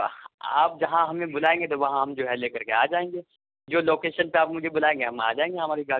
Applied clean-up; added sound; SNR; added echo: none; none; none; none.